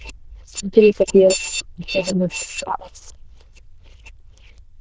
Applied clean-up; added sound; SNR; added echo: neural diffusion model UNIVERSE++.